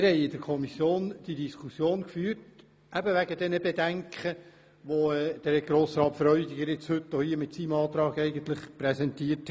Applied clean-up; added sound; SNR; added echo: none; none; none; none.